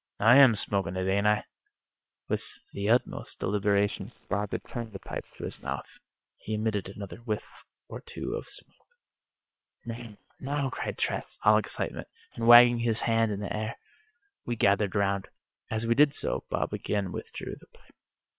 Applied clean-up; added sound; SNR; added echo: neural separator model SepFormer WHAM!.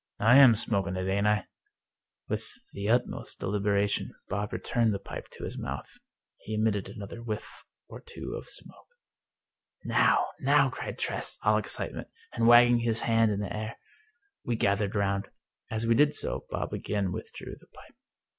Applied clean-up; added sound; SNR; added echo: none; none; none; none.